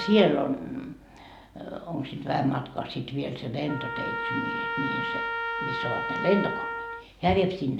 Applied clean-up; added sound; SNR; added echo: none; Trumpet; 6 dB; none.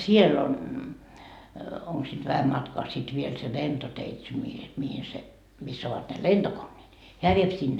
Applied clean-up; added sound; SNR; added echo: none; none; none; none.